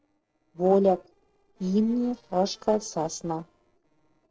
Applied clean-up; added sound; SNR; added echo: neural separator model SepFormer DNS4.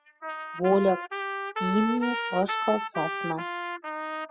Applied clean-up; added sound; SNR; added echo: classical method spectral subtraction.